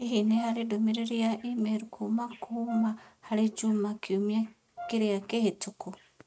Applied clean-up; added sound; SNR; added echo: neural mask model RNNoise.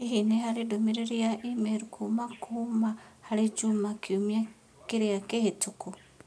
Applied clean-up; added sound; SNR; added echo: none; none; none; none.